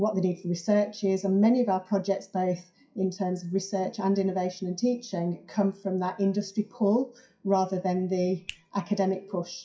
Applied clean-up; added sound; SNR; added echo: classical method WPE with log-MMSE.